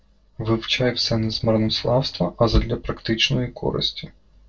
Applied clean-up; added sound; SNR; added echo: neural separator model SepFormer DNS4.